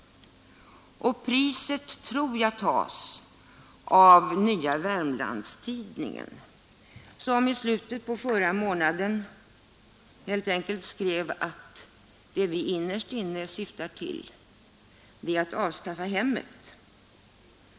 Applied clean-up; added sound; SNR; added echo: none; Clapping; 19 dB; none.